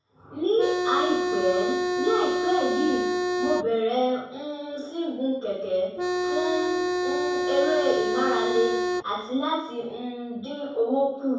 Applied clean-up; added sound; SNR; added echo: none; Organ; -2 dB; reverberation time 0.7 s.